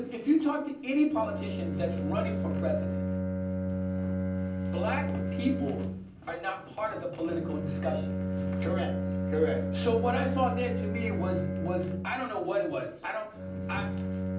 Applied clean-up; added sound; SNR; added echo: none; Bowed string instrument; 0 dB; reverberation time 0.6 s.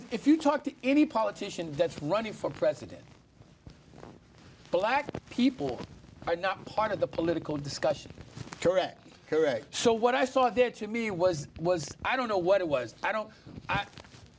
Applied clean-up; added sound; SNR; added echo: none; none; none; none.